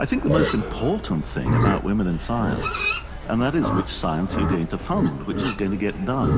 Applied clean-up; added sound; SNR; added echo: none; Livestock, farm animals, working animals; 2 dB; none.